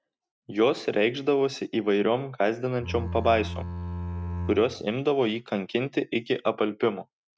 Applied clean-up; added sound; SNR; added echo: none; Bowed string instrument; 6 dB; none.